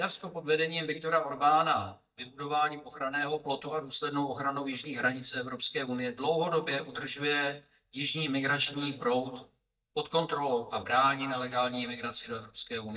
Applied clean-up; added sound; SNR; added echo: neural mask model DeepFilterNet 3.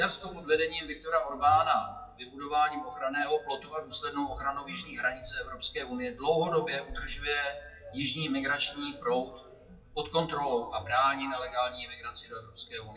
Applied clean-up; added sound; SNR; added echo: classical method WPE with log-MMSE.